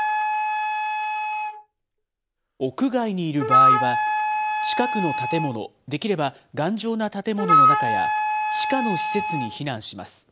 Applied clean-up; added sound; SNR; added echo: none; Wind instrument, woodwind instrument; -4 dB; none.